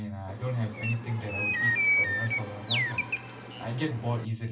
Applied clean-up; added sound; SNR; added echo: none; Bird; -4 dB; reverberation time 0.2 s.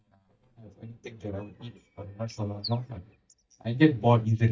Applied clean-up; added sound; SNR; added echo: neural mask model DeepFilterNet 3.